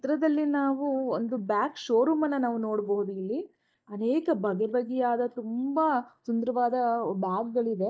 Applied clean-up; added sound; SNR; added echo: neural mask model DeepFilterNet 3.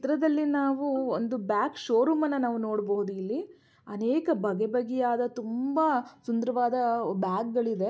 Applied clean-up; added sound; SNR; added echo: none; none; none; none.